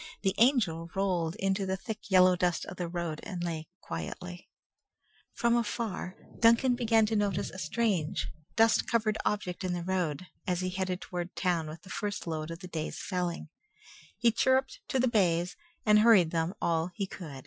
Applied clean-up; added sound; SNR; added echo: classical method Wiener filter.